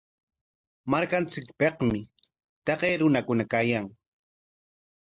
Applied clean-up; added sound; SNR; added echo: none; none; none; none.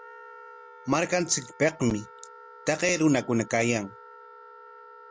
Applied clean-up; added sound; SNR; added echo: none; Wind instrument, woodwind instrument; 19 dB; none.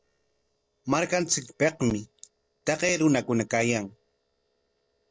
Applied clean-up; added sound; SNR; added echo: neural separator model SepFormer DNS4.